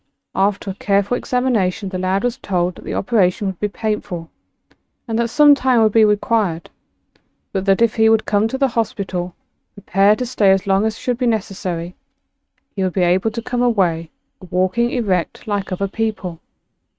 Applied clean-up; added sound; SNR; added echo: neural mask model RNNoise.